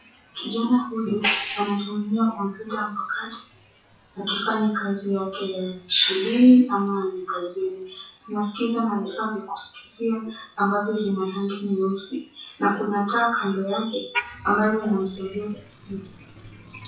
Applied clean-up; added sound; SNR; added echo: classical method WPE with log-MMSE.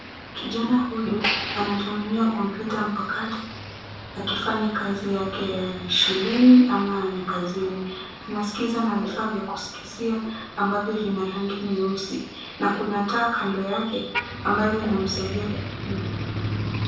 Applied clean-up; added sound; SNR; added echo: none; Motor vehicle (road); 9 dB; reverberation time 0.7 s.